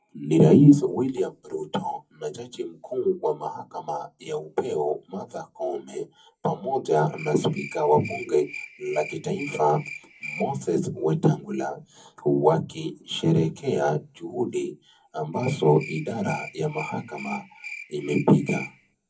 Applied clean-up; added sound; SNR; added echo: none; Cricket; 15 dB; reverberation time 0.3 s.